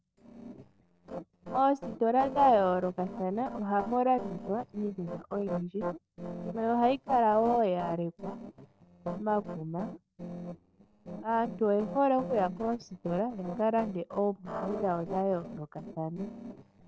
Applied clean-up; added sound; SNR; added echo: neural separator model SepFormer DNS4.